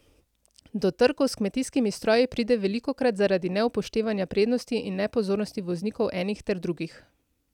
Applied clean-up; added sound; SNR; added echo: none; none; none; none.